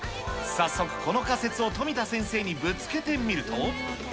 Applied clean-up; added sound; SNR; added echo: none; none; none; none.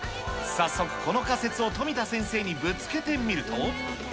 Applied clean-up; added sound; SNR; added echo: none; Bowed string instrument; 15 dB; none.